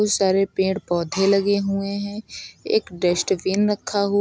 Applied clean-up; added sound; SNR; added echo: none; none; none; none.